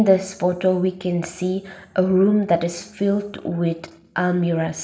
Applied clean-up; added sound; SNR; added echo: none; none; none; reverberation time 0.7 s.